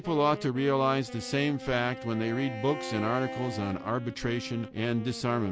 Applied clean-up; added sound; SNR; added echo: none; Wind instrument, woodwind instrument + Bowed string instrument; 11 dB; none.